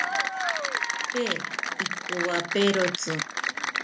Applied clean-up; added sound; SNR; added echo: none; Applause / Cheering; -1 dB; none.